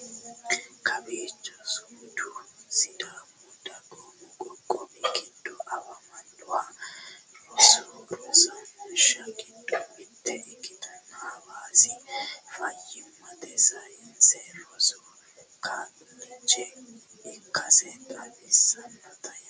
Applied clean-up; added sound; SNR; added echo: none; none; none; none.